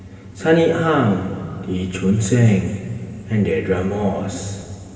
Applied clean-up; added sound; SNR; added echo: none; none; none; reverberation time 2.2 s.